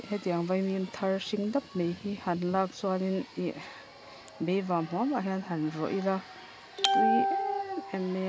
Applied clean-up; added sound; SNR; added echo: none; none; none; none.